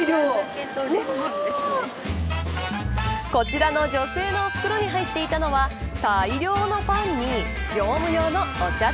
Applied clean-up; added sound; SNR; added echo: none; Harmonica; 13 dB; none.